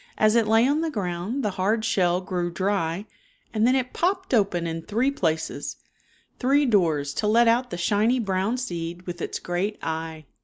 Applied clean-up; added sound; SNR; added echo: none; none; none; none.